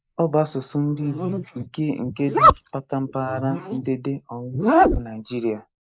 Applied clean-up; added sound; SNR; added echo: neural mask model Resemble Enhance denoiser.